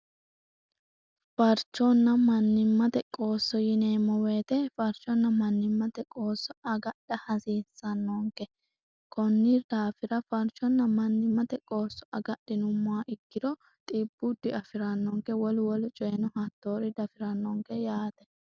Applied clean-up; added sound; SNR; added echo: none; none; none; none.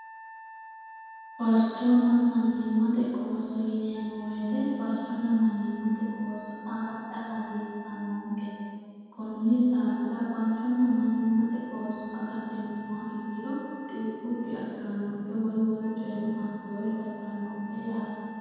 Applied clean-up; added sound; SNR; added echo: none; Wind instrument, woodwind instrument; 18 dB; reverberation time 2.0 s.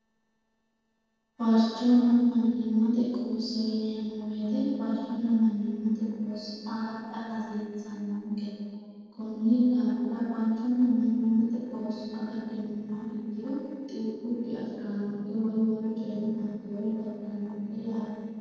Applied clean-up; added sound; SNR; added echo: neural separator model SepFormer DNS4.